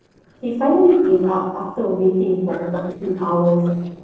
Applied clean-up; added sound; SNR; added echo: neural separator model SepFormer DNS4.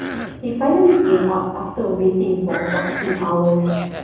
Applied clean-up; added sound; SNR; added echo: none; Cough; 12 dB; reverberation time 1.1 s.